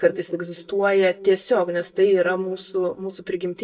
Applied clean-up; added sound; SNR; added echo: neural mask model DeepFilterNet 3.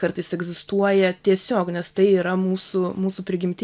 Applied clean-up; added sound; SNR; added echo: none; none; none; none.